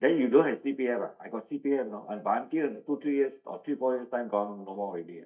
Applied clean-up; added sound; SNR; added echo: neural mask model DeepFilterNet 3.